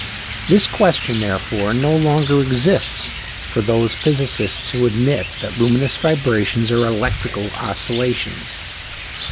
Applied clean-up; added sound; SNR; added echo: none; Rain; 10 dB; none.